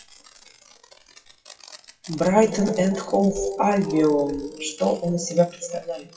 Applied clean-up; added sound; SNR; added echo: classical method WPE with log-MMSE.